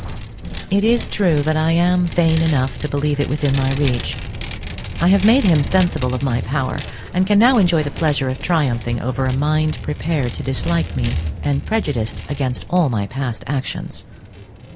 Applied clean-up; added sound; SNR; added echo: none; Vehicle; 9 dB; none.